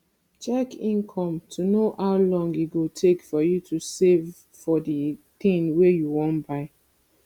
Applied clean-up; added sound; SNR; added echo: none; none; none; none.